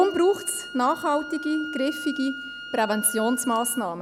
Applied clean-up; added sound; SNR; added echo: none; Wind instrument, woodwind instrument; 12 dB; none.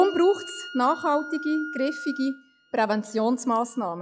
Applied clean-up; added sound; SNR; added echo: classical method log-MMSE.